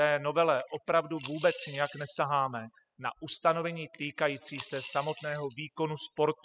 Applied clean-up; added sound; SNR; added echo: classical method spectral subtraction.